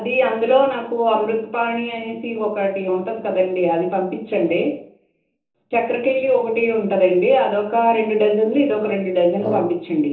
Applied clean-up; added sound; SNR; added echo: neural separator model SepFormer DNS4.